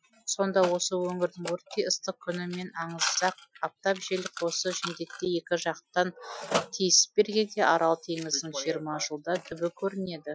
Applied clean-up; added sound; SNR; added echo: classical method Wiener filter.